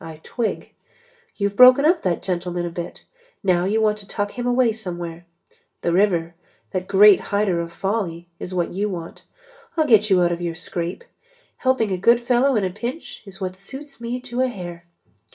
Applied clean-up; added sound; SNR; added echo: none; none; none; reverberation time 0.2 s.